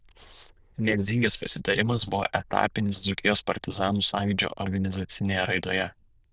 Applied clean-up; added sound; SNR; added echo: neural diffusion model UNIVERSE++.